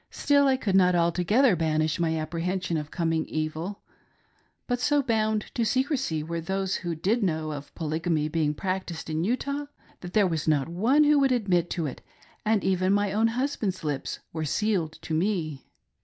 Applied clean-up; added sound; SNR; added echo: none; none; none; none.